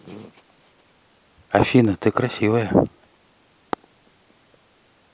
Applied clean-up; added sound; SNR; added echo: none; none; none; none.